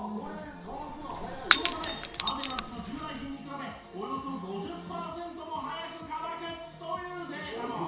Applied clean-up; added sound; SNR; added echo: none; Shatter / Crushing; -2 dB; reverberation time 0.7 s.